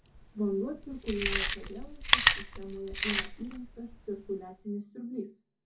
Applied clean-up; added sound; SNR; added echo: none; Chewing, mastication; -4 dB; reverberation time 0.3 s.